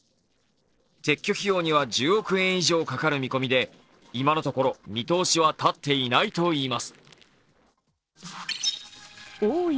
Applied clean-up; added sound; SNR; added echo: neural separator model SepFormer DNS4.